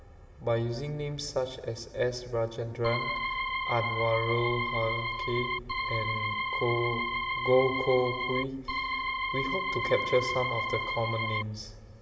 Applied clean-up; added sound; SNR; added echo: none; Organ; 1 dB; reverberation time 2.6 s.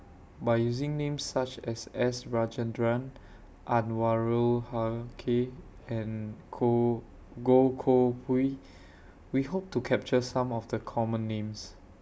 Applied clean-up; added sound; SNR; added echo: none; none; none; none.